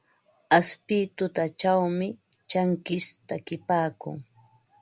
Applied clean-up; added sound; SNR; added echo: none; none; none; none.